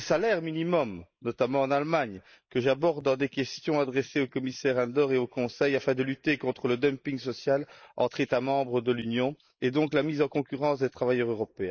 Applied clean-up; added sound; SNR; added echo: neural mask model Resemble Enhance denoiser.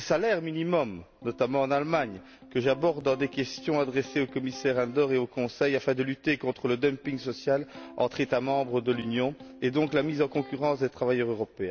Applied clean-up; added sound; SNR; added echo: none; Electric guitar; 19 dB; none.